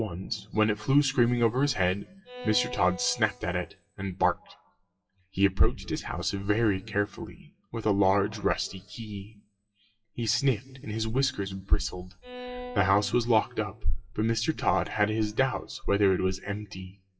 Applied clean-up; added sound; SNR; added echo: classical method WPE with log-MMSE.